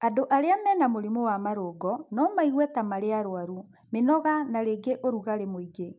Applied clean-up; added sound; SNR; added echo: none; none; none; none.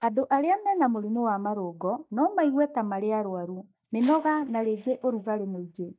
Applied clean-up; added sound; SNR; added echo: neural mask model DeepFilterNet 3.